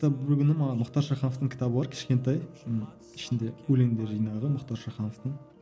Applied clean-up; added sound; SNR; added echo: none; none; none; none.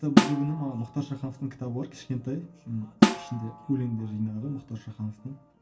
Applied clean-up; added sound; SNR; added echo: none; Snare drum; -4 dB; reverberation time 0.2 s.